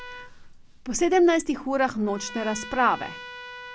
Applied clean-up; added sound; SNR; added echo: none; Trumpet; 17 dB; none.